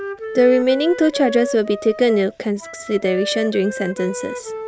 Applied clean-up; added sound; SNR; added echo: none; Wind instrument, woodwind instrument; 10 dB; none.